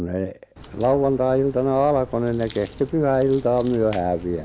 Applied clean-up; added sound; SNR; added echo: none; Crack; 19 dB; none.